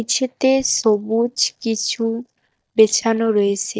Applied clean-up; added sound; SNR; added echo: neural mask model DeepFilterNet 3.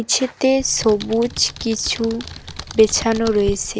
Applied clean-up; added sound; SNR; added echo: none; Computer keyboard; 13 dB; none.